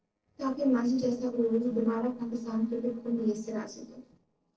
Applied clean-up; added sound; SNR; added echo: neural separator model SepFormer DNS4.